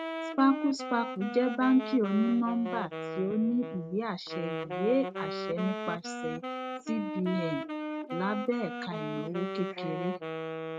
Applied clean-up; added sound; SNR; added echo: neural mask model RNNoise.